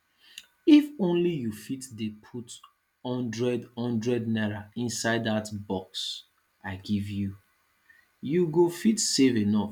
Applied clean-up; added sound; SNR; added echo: none; none; none; none.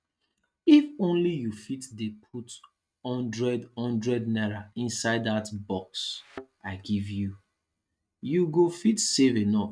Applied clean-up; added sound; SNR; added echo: neural mask model RNNoise.